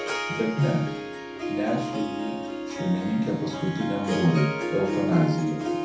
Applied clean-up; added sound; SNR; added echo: none; Harp; 3 dB; reverberation time 0.6 s.